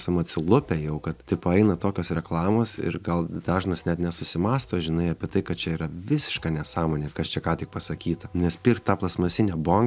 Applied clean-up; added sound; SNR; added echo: none; none; none; none.